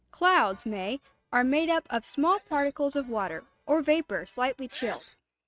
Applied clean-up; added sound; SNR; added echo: neural mask model RNNoise.